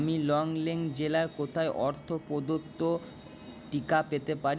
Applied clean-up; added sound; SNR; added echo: none; none; none; none.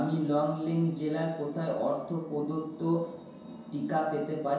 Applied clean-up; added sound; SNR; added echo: none; none; none; reverberation time 0.7 s.